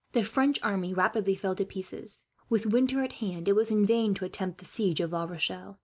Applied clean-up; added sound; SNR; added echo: none; none; none; none.